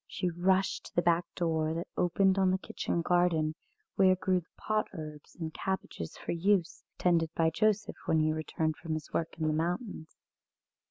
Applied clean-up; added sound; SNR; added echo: none; none; none; none.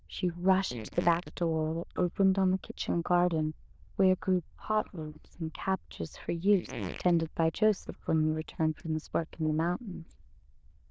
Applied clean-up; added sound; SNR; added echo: neural diffusion model UNIVERSE++.